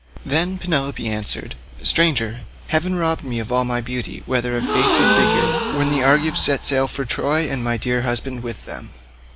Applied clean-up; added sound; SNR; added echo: none; Gasp; 1 dB; none.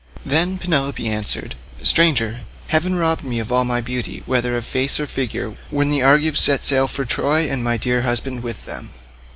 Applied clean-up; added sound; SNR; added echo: none; none; none; none.